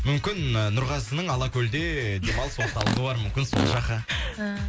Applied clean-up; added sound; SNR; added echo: none; Fart; 6 dB; none.